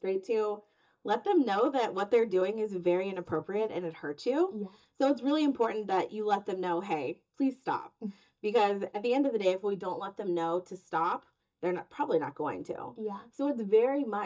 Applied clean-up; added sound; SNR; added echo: neural mask model DeepFilterNet 3.